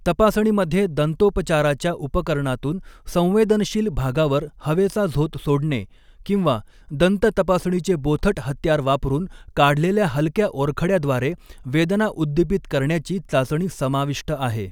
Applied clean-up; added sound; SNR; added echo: none; none; none; none.